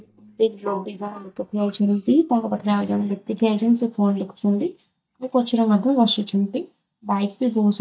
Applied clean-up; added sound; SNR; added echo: neural mask model DeepFilterNet 3.